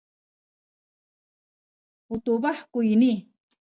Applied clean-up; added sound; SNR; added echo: none; none; none; none.